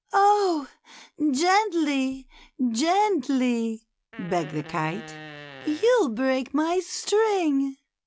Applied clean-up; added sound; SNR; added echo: none; Fart; 18 dB; none.